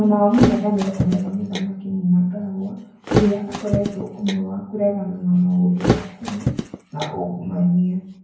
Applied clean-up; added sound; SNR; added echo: none; Thump, thud; 6 dB; reverberation time 0.9 s.